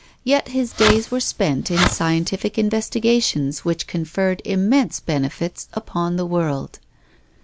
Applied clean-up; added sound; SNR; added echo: none; Fireworks; 4 dB; none.